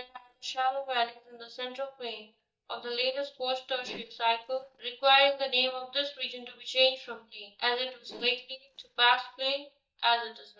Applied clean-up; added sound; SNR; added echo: neural mask model DeepFilterNet 3.